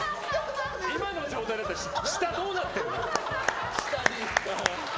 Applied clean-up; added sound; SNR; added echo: none; none; none; none.